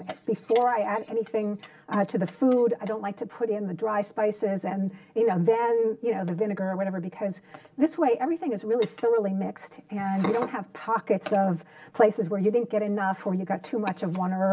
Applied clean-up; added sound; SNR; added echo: none; none; none; none.